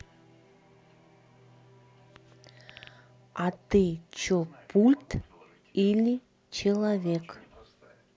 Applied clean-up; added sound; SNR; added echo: none; none; none; none.